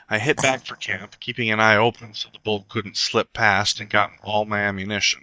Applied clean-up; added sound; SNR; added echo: neural mask model DeepFilterNet 3.